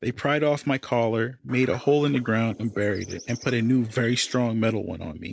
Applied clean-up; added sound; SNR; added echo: neural mask model Resemble Enhance denoiser.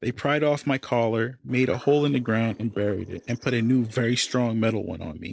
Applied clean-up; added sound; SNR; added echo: neural separator model SepFormer DNS4.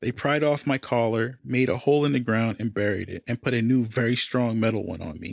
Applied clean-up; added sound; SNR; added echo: none; none; none; none.